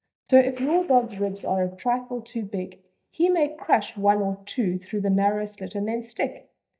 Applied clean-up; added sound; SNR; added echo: neural mask model DeepFilterNet 3.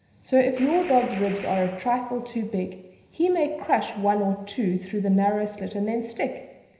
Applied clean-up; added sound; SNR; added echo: none; Gunshot, gunfire; 16 dB; reverberation time 0.9 s.